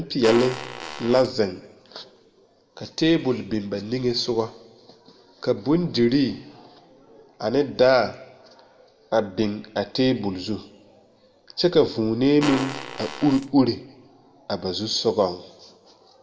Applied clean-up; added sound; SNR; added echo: none; Fart; 7 dB; reverberation time 1.0 s.